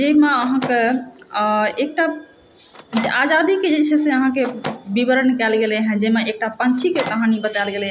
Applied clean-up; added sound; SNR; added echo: none; Microwave oven; 17 dB; none.